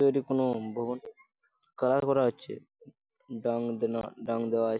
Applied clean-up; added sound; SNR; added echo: none; none; none; none.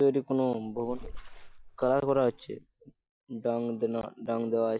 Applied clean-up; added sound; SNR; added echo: neural mask model DeepFilterNet 3.